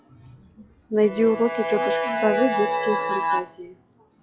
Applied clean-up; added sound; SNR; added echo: classical method log-MMSE.